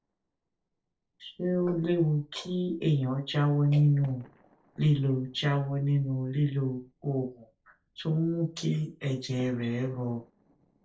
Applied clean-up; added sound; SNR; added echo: neural separator model SepFormer DNS4.